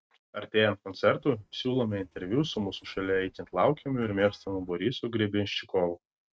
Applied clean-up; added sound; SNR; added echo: neural mask model RNNoise.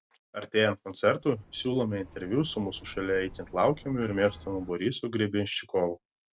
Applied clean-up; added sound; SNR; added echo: none; Car passing by; 20 dB; none.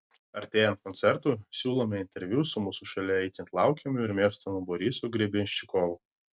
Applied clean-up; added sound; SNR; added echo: none; none; none; none.